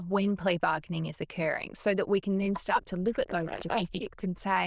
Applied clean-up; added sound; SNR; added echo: neural diffusion model UNIVERSE++.